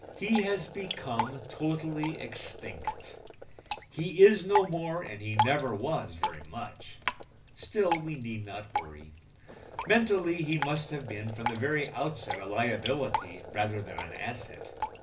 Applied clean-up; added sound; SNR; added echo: none; Drip; 6 dB; reverberation time 0.4 s.